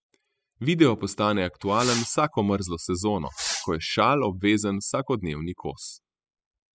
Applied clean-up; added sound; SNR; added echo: classical method spectral subtraction.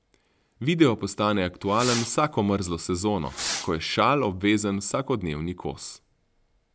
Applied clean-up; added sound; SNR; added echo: none; Fireworks; 10 dB; none.